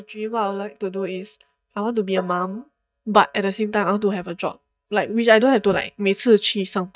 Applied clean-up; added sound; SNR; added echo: neural mask model DeepFilterNet 3.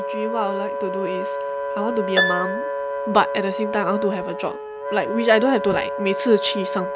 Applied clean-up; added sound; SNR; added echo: none; Harp + Wind instrument, woodwind instrument; 2 dB; none.